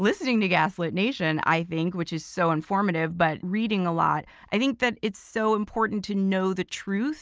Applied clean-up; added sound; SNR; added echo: none; none; none; none.